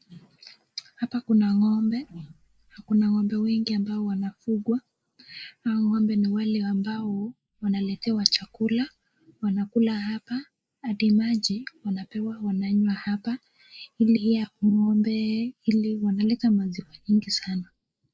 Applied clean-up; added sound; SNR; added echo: neural mask model Resemble Enhance denoiser.